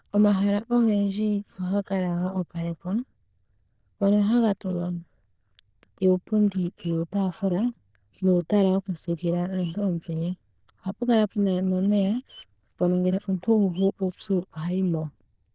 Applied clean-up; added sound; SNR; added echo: neural diffusion model UNIVERSE++.